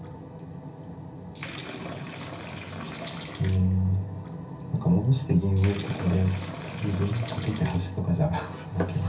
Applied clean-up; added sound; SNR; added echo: none; Bathtub (filling or washing) / Liquid; 14 dB; reverberation time 0.3 s.